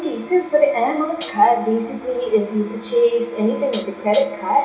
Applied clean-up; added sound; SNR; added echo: none; Hi-hat; 10 dB; reverberation time 0.4 s.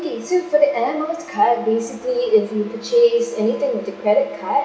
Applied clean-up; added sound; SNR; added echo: none; none; none; none.